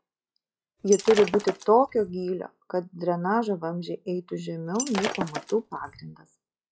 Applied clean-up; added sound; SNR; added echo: classical method log-MMSE.